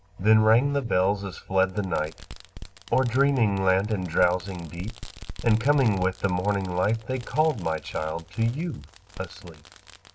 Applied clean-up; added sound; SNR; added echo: none; Fireworks; 18 dB; none.